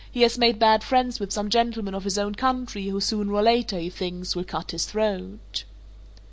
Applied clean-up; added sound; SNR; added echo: none; none; none; none.